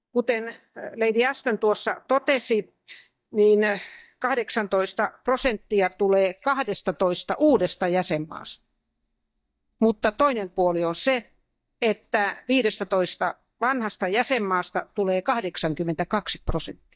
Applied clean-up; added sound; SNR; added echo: neural mask model DeepFilterNet 3.